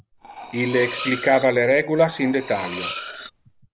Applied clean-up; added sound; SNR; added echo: none; Cutlery, silverware; 13 dB; none.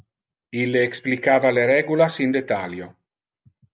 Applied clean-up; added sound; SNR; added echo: none; none; none; none.